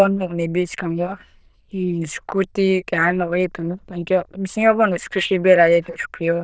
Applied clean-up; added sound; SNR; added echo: neural diffusion model UNIVERSE++.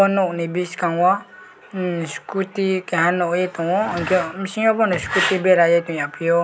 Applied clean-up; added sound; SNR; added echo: none; Drawer open or close; 19 dB; none.